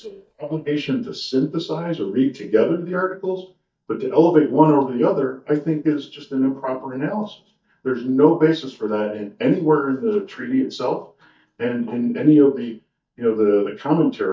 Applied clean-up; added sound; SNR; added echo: neural mask model DeepFilterNet 3.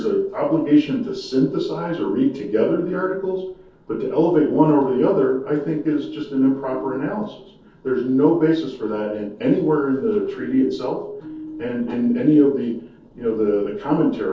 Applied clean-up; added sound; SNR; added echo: neural separator model SepFormer DNS4.